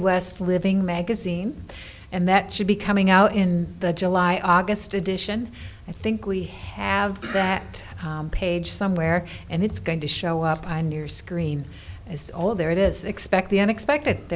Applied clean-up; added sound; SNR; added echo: none; none; none; none.